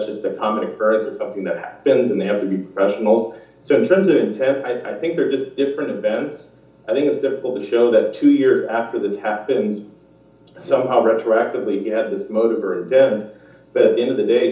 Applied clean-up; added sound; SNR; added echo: none; none; none; reverberation time 0.7 s.